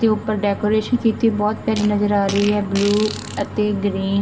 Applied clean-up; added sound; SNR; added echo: none; Fart; 14 dB; reverberation time 1.0 s.